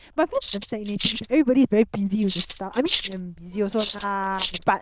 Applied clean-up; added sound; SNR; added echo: neural diffusion model UNIVERSE++.